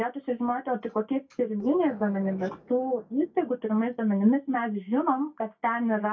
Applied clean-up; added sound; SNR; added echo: neural mask model DeepFilterNet 3.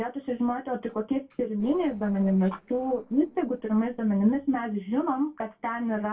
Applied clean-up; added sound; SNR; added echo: neural separator model SepFormer DNS4.